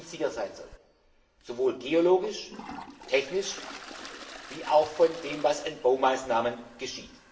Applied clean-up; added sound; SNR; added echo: none; Toilet flush; 18 dB; reverberation time 0.6 s.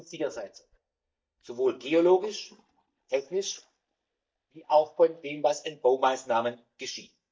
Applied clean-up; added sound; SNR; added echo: neural mask model DeepFilterNet 3.